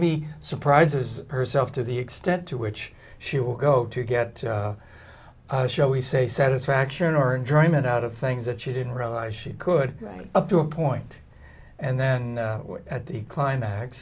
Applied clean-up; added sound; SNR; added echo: none; none; none; none.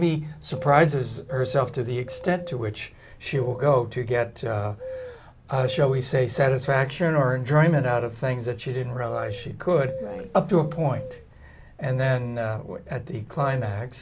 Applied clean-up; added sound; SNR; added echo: none; Bird vocalization, bird call, bird song; 15 dB; none.